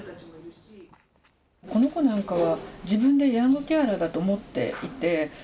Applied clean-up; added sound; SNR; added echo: none; none; none; none.